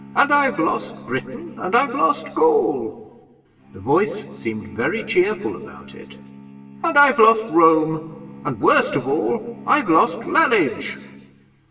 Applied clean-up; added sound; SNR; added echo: none; Bowed string instrument; 20 dB; reverberation time 1.4 s.